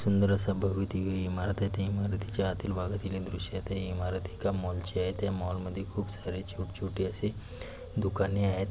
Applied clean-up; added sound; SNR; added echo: none; none; none; none.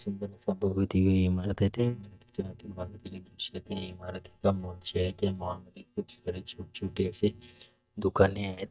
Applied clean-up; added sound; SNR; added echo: neural mask model DeepFilterNet 3.